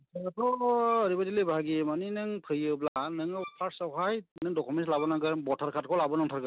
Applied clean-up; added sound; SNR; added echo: none; Bowed string instrument; 19 dB; none.